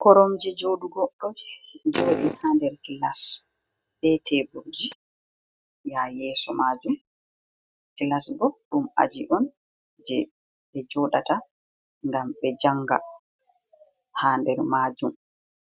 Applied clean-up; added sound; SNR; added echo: neural mask model RNNoise.